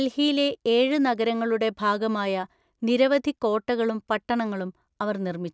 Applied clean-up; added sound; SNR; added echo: none; none; none; none.